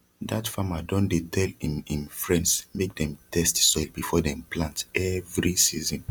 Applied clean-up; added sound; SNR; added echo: none; none; none; none.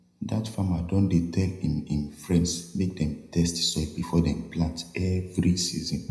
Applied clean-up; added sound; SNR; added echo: none; none; none; reverberation time 0.7 s.